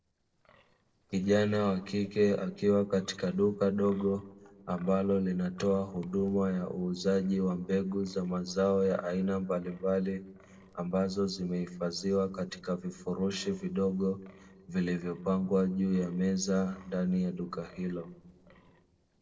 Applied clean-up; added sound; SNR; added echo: neural separator model SepFormer DNS4.